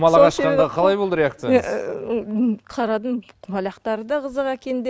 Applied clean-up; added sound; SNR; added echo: none; none; none; none.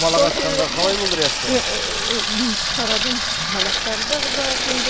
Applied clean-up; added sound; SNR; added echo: none; Sink (filling or washing) / Water tap, faucet; -2 dB; none.